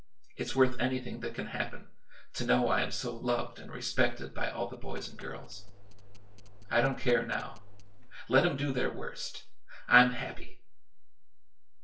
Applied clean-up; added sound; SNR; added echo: neural separator model SepFormer DNS4.